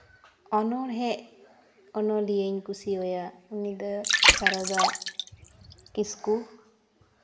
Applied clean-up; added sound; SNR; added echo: none; Water; -3 dB; reverberation time 0.7 s.